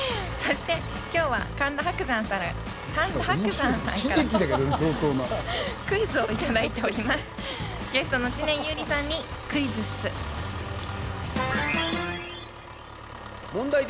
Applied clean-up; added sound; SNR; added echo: none; Engine; 12 dB; none.